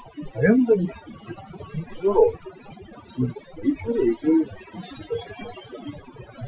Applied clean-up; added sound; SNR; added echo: classical method Wiener filter.